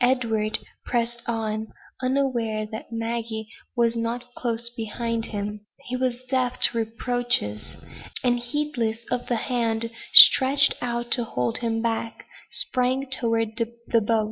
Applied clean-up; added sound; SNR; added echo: none; none; none; none.